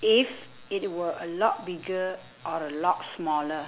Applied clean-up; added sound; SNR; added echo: none; none; none; none.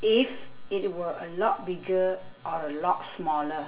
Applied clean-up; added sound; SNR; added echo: none; none; none; reverberation time 0.2 s.